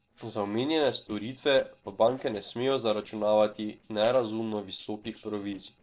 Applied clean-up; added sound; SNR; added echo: neural separator model SepFormer DNS4.